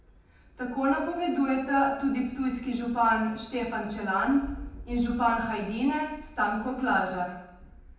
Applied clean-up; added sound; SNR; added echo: none; Thunder; 18 dB; reverberation time 0.8 s.